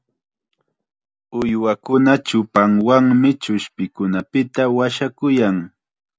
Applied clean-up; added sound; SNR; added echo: none; none; none; none.